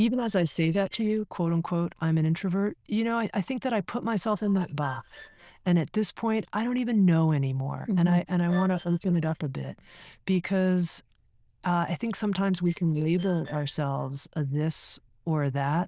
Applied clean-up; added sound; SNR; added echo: neural diffusion model UNIVERSE++.